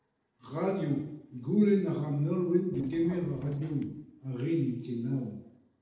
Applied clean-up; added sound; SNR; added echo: neural separator model SepFormer DNS4.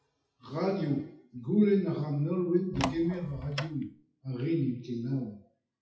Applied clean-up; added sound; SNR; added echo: classical method WPE with log-MMSE.